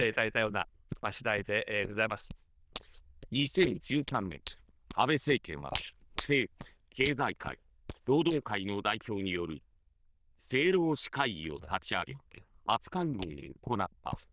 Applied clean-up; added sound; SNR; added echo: neural diffusion model UNIVERSE++.